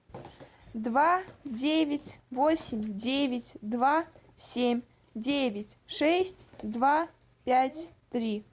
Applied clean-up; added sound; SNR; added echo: none; none; none; none.